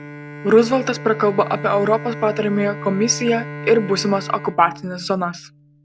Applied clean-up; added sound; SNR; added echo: none; Bowed string instrument; 13 dB; none.